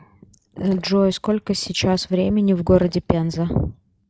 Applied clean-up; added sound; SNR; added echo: neural mask model RNNoise.